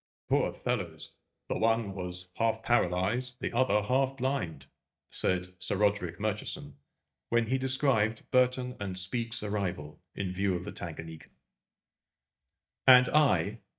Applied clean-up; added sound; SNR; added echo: neural mask model DeepFilterNet 3.